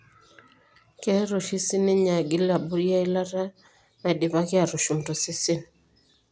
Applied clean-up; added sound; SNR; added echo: none; none; none; none.